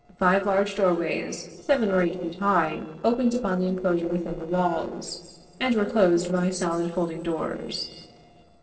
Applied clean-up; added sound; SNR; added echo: neural separator model SepFormer DNS4.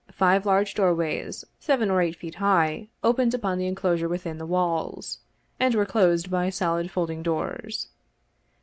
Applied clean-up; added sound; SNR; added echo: none; none; none; none.